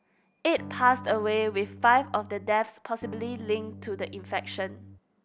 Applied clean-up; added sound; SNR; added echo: none; Electric guitar / Strum; 15 dB; none.